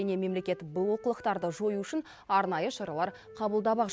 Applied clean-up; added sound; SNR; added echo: none; Wind instrument, woodwind instrument; 20 dB; none.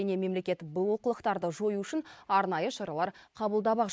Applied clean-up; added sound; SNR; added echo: neural mask model Resemble Enhance denoiser.